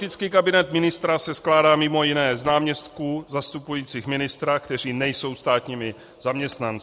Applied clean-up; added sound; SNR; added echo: none; none; none; none.